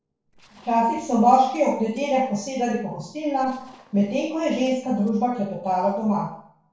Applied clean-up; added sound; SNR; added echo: neural separator model SepFormer DNS4.